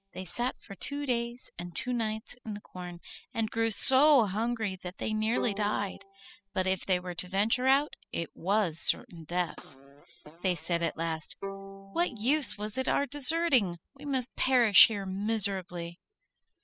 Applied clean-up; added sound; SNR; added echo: classical method spectral subtraction.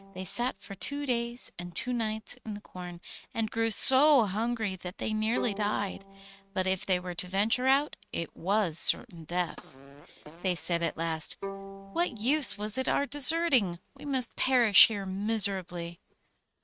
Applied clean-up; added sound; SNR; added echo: neural mask model RNNoise.